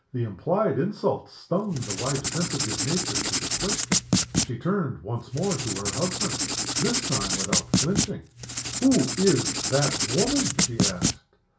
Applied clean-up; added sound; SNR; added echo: none; Writing; -1 dB; reverberation time 0.2 s.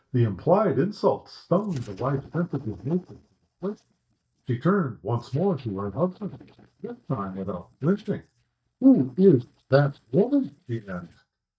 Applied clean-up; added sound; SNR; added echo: neural mask model DeepFilterNet 3.